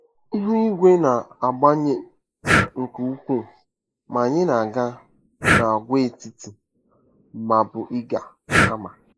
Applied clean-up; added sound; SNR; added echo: neural mask model Resemble Enhance denoiser.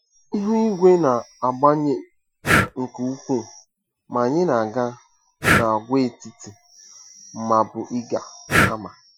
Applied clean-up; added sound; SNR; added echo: classical method Wiener filter.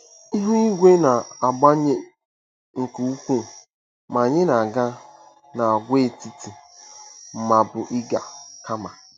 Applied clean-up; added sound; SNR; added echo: none; none; none; none.